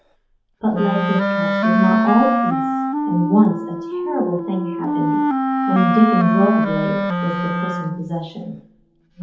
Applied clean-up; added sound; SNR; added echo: none; Wind instrument, woodwind instrument; -1 dB; reverberation time 0.6 s.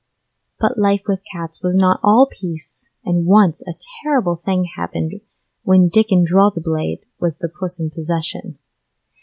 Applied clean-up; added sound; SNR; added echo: none; none; none; none.